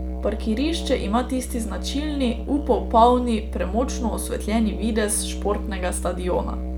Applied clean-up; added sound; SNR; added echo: none; Musical instrument; 5 dB; none.